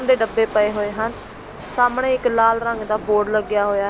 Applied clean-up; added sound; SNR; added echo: none; Rattle / Chatter / Hiss / Engine / Mechanisms; 16 dB; none.